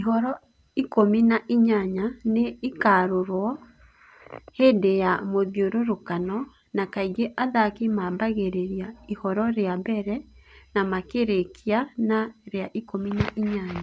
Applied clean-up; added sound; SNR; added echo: none; none; none; none.